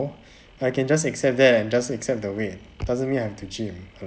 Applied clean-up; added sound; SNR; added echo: none; none; none; none.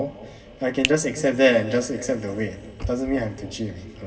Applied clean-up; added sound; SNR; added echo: none; Finger snapping; 7 dB; reverberation time 2.4 s.